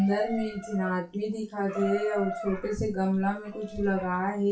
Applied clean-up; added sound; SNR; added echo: classical method WPE with log-MMSE.